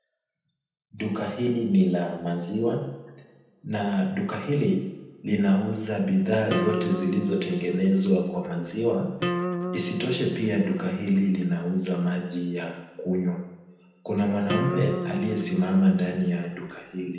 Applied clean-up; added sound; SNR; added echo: none; Acoustic guitar; 6 dB; reverberation time 0.9 s.